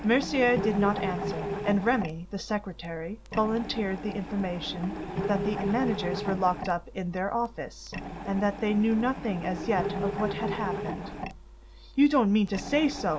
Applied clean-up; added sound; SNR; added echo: none; Mechanisms; 7 dB; none.